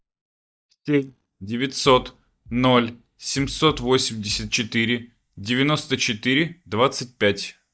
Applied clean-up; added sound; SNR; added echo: neural mask model DeepFilterNet 3.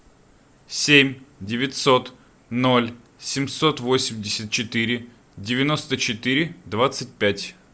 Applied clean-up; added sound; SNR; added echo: none; none; none; none.